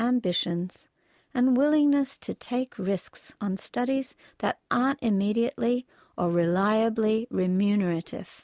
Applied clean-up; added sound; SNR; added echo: none; none; none; none.